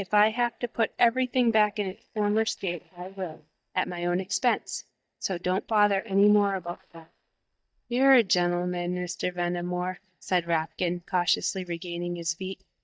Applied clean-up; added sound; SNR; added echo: neural mask model DeepFilterNet 3.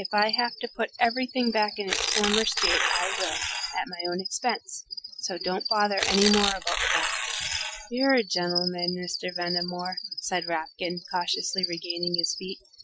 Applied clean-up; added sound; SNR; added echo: classical method Wiener filter.